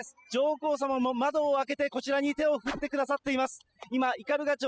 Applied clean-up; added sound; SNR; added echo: classical method spectral subtraction.